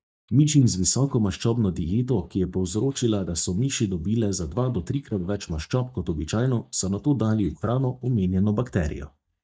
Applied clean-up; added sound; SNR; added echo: neural mask model DeepFilterNet 3.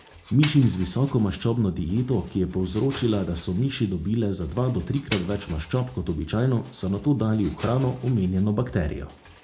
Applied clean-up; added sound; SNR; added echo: none; Engine; 16 dB; reverberation time 0.3 s.